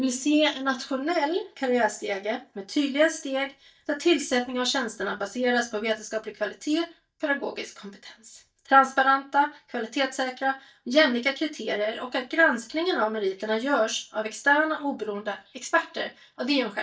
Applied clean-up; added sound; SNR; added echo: neural mask model DeepFilterNet 3.